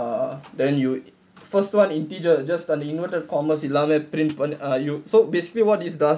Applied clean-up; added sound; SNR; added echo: none; Hi-hat; 20 dB; none.